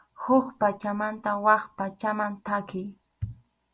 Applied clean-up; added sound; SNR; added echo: none; none; none; none.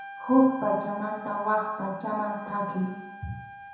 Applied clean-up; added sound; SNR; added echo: none; Trumpet; 16 dB; reverberation time 1.0 s.